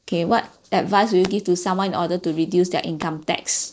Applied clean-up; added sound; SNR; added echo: neural separator model SepFormer DNS4.